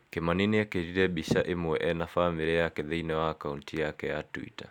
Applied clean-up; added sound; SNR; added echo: none; none; none; none.